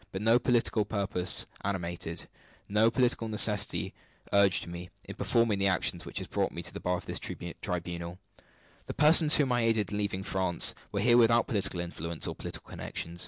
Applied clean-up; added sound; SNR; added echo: none; none; none; none.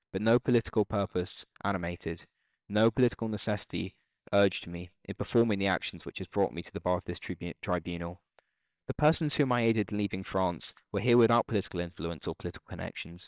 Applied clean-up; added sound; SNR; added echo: neural separator model SepFormer WHAMR!.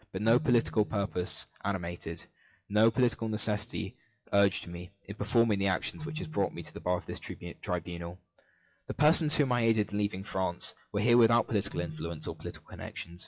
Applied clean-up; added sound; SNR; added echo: classical method WPE with log-MMSE.